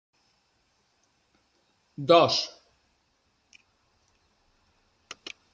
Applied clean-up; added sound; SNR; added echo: none; none; none; none.